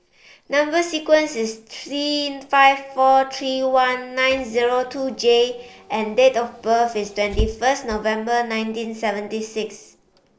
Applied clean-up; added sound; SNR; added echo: neural separator model SepFormer DNS4.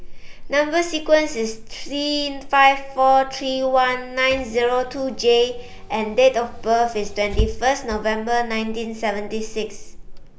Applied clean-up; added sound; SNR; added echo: none; Engine / Car; 10 dB; none.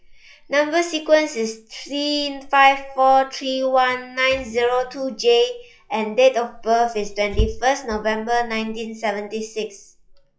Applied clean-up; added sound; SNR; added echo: classical method log-MMSE.